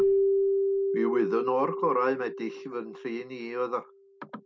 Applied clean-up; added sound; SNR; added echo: none; Keyboard (musical); -2 dB; none.